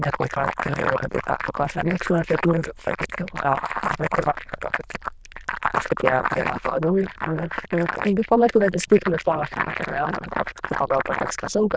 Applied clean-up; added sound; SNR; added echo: neural diffusion model UNIVERSE++.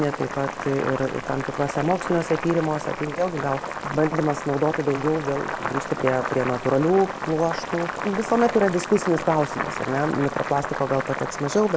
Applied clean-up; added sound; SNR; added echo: none; Boiling; 7 dB; none.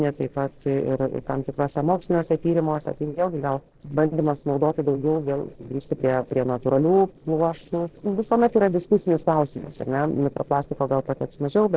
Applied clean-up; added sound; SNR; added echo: neural separator model SepFormer DNS4.